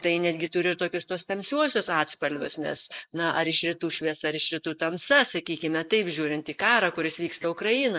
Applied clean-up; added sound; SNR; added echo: neural mask model Resemble Enhance denoiser.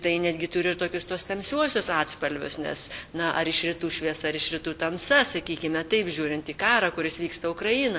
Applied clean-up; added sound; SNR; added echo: none; none; none; none.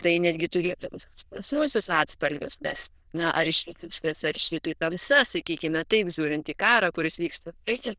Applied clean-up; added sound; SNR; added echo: neural diffusion model UNIVERSE++.